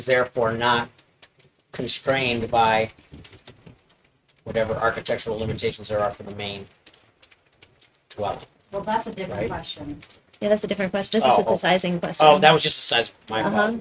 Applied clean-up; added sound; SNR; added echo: neural mask model RNNoise.